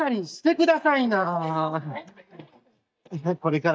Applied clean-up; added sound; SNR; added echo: neural mask model DeepFilterNet 3.